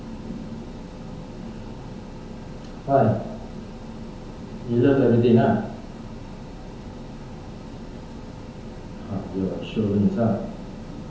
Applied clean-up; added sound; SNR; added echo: none; Mechanical fan; 13 dB; reverberation time 0.9 s.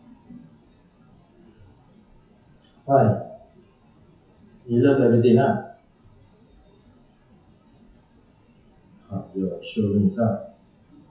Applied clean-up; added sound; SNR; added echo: classical method WPE with log-MMSE.